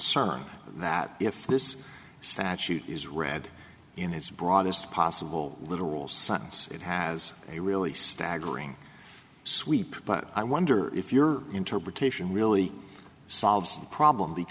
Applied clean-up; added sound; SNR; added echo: none; none; none; none.